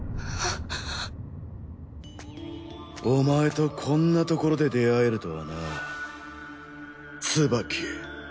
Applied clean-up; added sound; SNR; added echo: none; none; none; none.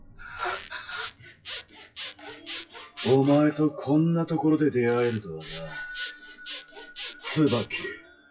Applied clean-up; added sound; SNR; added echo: classical method WPE with log-MMSE.